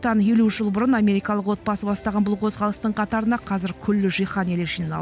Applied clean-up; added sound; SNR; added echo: none; none; none; none.